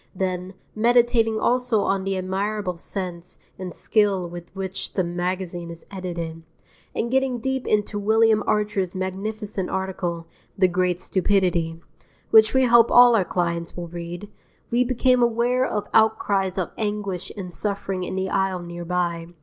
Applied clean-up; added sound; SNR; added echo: none; none; none; none.